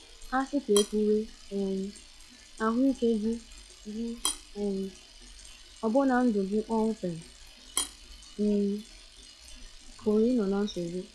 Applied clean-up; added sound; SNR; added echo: classical method log-MMSE.